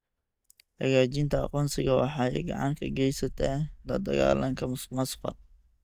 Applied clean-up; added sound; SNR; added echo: neural mask model DeepFilterNet 3.